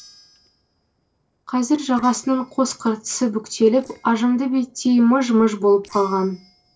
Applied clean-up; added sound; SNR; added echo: neural separator model SepFormer DNS4.